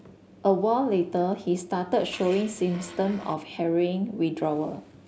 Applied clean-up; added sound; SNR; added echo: none; Fart; 18 dB; none.